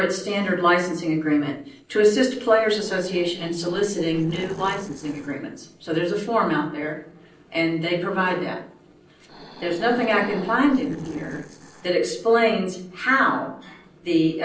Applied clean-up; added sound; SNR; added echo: neural separator model SepFormer DNS4.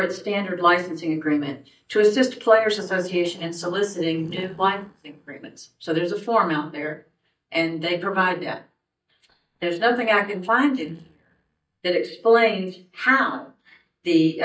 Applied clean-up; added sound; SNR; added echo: neural mask model DeepFilterNet 3.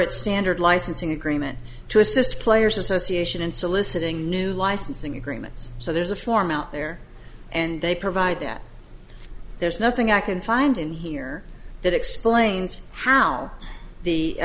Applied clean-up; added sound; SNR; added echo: none; none; none; none.